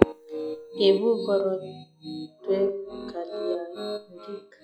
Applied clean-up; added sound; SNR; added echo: classical method log-MMSE.